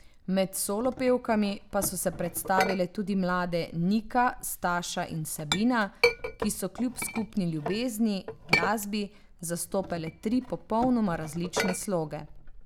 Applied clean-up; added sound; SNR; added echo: none; Chink, clink; 7 dB; none.